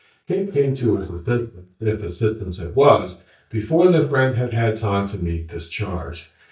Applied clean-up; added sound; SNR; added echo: neural mask model DeepFilterNet 3.